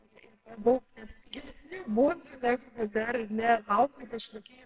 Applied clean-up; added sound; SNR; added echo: neural separator model SepFormer WHAMR!.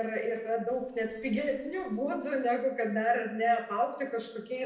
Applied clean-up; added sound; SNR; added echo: neural separator model SepFormer DNS4.